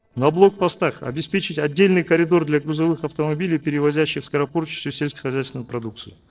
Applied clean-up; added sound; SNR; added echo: neural separator model SepFormer DNS4.